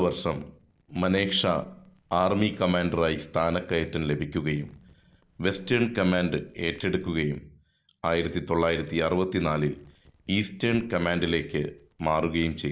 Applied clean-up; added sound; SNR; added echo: neural separator model SepFormer DNS4.